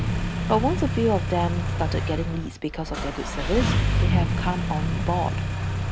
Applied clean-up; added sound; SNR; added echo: none; Engine starting; -3 dB; none.